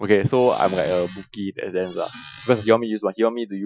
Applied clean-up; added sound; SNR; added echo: classical method Wiener filter.